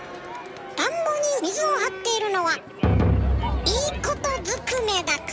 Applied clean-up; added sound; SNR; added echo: none; Crowd; 12 dB; none.